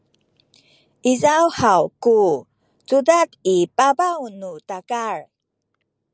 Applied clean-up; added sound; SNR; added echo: none; none; none; none.